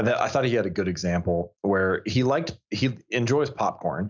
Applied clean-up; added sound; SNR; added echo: none; none; none; none.